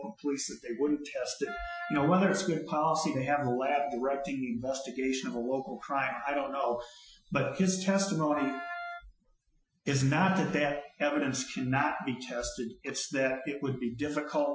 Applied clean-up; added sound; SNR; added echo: classical method Wiener filter.